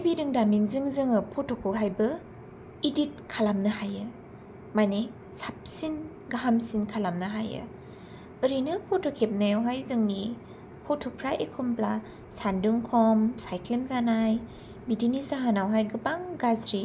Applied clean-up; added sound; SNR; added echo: none; none; none; none.